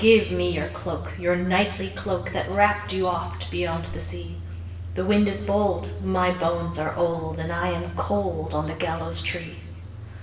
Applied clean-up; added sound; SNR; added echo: none; Idling / Engine starting / Accelerating, revving, vroom / Car; 9 dB; reverberation time 1.0 s.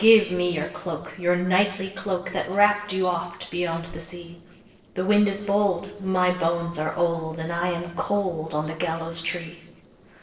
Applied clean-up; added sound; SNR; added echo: neural separator model SepFormer DNS4.